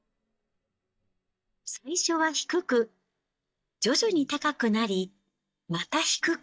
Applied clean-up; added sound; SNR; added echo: neural mask model DeepFilterNet 3.